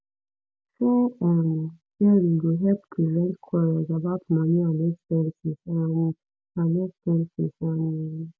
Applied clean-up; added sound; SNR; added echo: none; none; none; none.